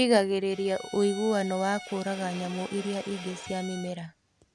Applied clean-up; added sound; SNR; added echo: none; Bowed string instrument; 14 dB; none.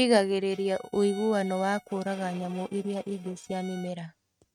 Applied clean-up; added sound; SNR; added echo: neural mask model RNNoise.